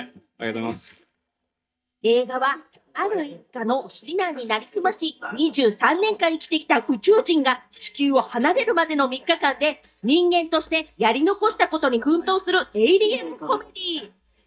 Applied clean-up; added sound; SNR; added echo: neural mask model DeepFilterNet 3.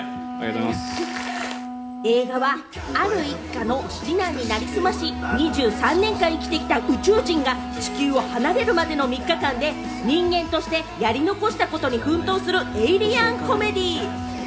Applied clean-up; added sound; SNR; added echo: none; Wind instrument, woodwind instrument; 9 dB; reverberation time 0.3 s.